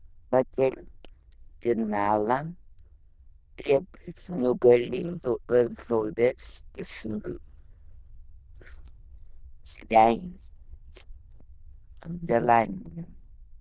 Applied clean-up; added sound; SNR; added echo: neural diffusion model UNIVERSE++.